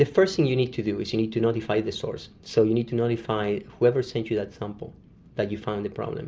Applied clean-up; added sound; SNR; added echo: none; none; none; none.